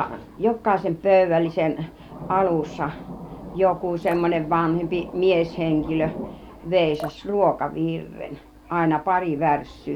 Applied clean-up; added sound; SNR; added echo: none; Drip + Thunder; 16 dB; none.